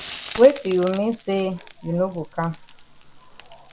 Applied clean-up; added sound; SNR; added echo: none; Frying (food); 15 dB; none.